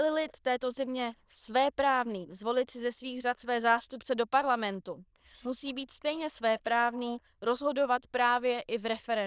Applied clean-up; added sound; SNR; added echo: neural diffusion model UNIVERSE++.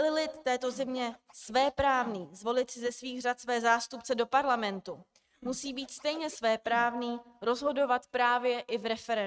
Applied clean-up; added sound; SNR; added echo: neural mask model RNNoise.